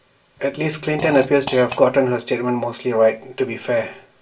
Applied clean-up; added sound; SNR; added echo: none; Fart; 14 dB; reverberation time 0.2 s.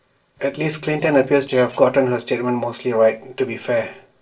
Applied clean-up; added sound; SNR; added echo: neural separator model SepFormer DNS4.